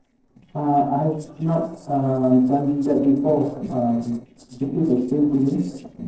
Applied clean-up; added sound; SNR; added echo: neural separator model SepFormer DNS4.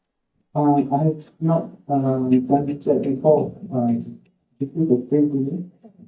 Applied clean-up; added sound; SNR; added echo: neural mask model DeepFilterNet 3.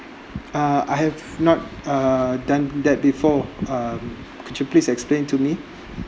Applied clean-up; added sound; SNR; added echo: none; none; none; none.